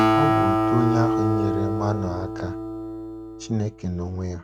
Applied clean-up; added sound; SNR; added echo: none; Acoustic guitar; -3 dB; none.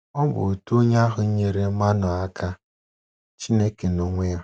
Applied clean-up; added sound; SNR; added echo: none; none; none; none.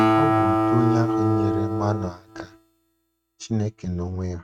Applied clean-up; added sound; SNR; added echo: neural mask model RNNoise.